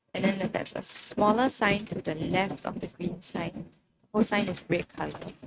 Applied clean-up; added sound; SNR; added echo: neural mask model RNNoise.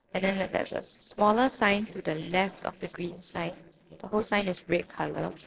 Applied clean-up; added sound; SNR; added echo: neural separator model SepFormer DNS4.